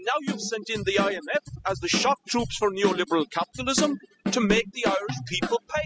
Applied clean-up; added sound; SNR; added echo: classical method spectral subtraction.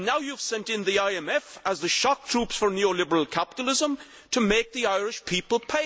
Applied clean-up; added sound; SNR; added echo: none; none; none; none.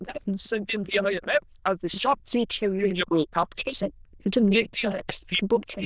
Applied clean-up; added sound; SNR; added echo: neural diffusion model UNIVERSE++.